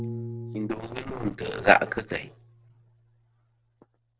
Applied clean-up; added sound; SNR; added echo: neural separator model SepFormer DNS4.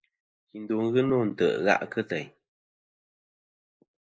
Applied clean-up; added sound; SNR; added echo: neural mask model Resemble Enhance denoiser.